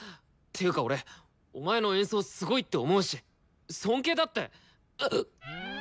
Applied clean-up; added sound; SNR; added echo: none; none; none; none.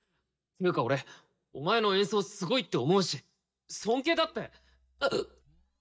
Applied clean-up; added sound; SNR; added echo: neural mask model DeepFilterNet 3.